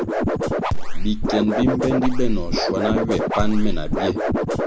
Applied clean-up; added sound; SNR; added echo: none; Scratching (performance technique); -4 dB; none.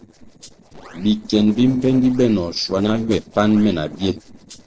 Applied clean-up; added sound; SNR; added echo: neural separator model SepFormer DNS4.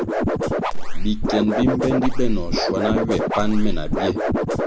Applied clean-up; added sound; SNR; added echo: neural mask model Resemble Enhance denoiser.